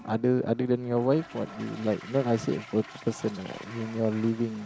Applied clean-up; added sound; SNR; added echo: none; Toilet flush; 18 dB; none.